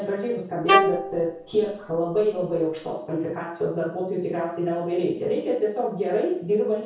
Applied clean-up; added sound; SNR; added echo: none; Bowed string instrument; 1 dB; reverberation time 0.6 s.